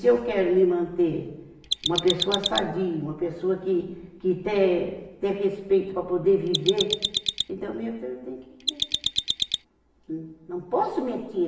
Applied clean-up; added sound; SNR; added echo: none; Mechanisms; 2 dB; reverberation time 0.9 s.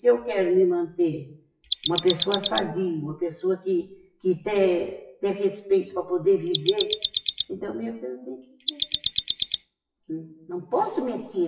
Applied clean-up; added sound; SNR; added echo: classical method WPE with log-MMSE.